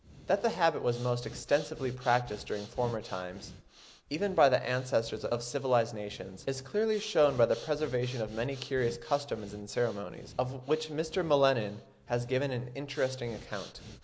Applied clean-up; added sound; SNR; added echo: none; Breathing; 19 dB; none.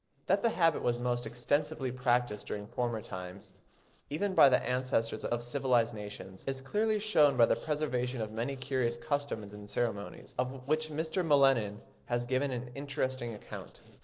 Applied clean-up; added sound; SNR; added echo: neural separator model SepFormer DNS4.